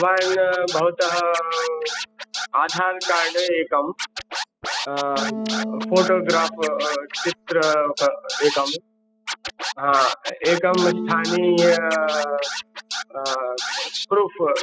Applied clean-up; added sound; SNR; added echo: classical method spectral subtraction.